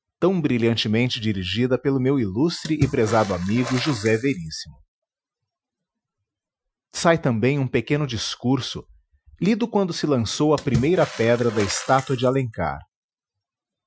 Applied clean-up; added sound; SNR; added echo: classical method Wiener filter.